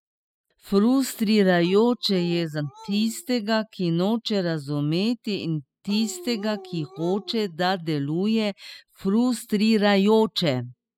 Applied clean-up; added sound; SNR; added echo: classical method spectral subtraction.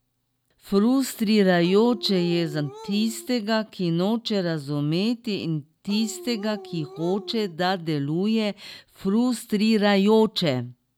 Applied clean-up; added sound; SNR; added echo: none; Dog; 17 dB; none.